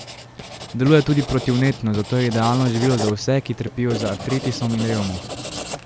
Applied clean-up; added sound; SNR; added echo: none; Writing; 10 dB; none.